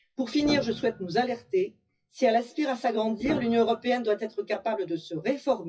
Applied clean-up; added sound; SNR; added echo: classical method WPE with log-MMSE.